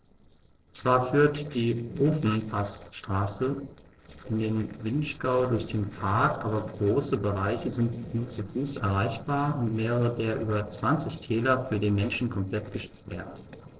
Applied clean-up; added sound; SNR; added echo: neural separator model SepFormer DNS4.